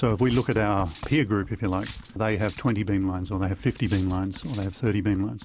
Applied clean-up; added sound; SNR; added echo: none; Computer keyboard + Cutlery, silverware; 14 dB; none.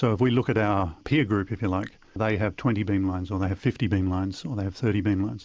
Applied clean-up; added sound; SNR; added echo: none; none; none; none.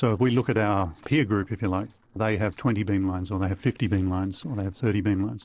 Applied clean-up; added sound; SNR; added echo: neural separator model SepFormer DNS4.